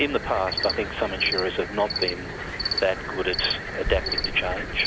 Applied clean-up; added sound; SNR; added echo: none; Cricket; 3 dB; none.